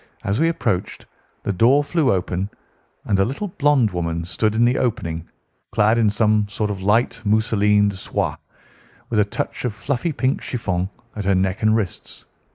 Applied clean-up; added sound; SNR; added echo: neural mask model Resemble Enhance denoiser.